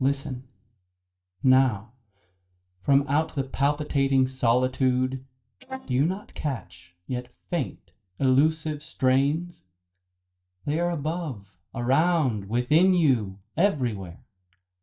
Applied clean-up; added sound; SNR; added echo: neural mask model DeepFilterNet 3.